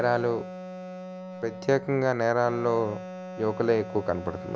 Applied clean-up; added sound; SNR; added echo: none; Wind instrument, woodwind instrument; 12 dB; none.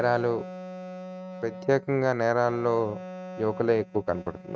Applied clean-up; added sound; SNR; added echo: neural mask model RNNoise.